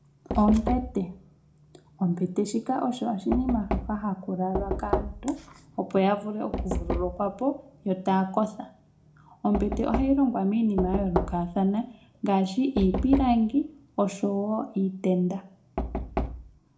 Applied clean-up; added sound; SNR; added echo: none; Knock; 7 dB; reverberation time 0.3 s.